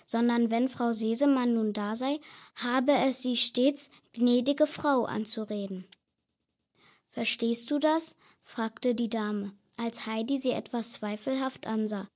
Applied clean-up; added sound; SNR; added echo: none; none; none; none.